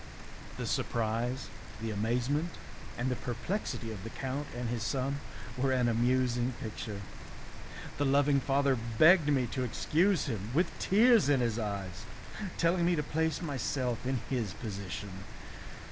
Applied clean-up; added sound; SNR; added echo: none; Rain; 9 dB; none.